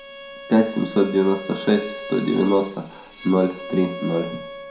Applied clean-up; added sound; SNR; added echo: none; Bowed string instrument; 13 dB; reverberation time 0.4 s.